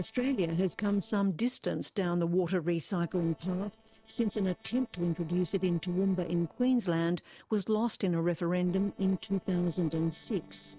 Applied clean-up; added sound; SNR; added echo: neural separator model SepFormer DNS4.